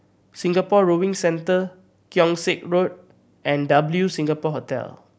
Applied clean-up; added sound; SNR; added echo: none; none; none; none.